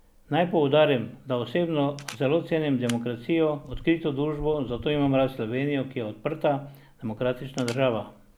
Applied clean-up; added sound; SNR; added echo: none; Camera; 20 dB; none.